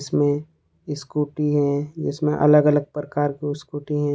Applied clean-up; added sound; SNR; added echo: none; none; none; none.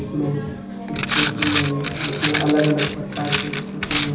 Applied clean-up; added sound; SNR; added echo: none; Coin (dropping); 1 dB; reverberation time 0.6 s.